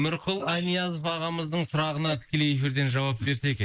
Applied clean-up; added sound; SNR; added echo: neural mask model Resemble Enhance denoiser.